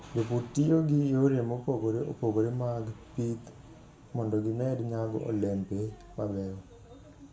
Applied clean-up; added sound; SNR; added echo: none; none; none; reverberation time 0.5 s.